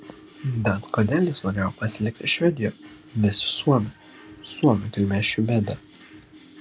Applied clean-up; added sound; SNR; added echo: none; none; none; none.